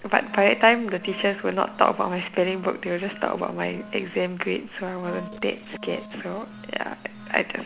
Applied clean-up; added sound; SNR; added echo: none; Wind instrument, woodwind instrument; 17 dB; none.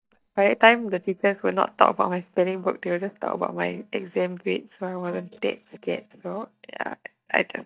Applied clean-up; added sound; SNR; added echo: neural mask model DeepFilterNet 3.